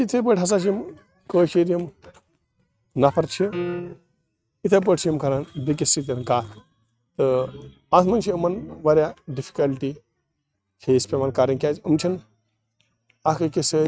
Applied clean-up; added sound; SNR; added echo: neural mask model RNNoise.